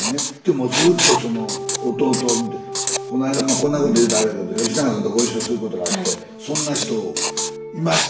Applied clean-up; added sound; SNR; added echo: none; Writing; 4 dB; reverberation time 0.5 s.